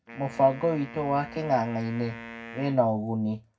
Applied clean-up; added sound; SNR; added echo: none; Wind instrument, woodwind instrument; 16 dB; reverberation time 0.4 s.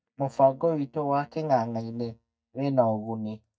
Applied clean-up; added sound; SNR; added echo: neural mask model DeepFilterNet 3.